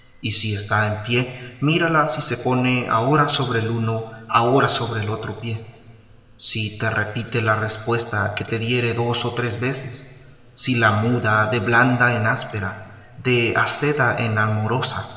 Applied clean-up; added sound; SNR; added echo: none; none; none; reverberation time 3.0 s.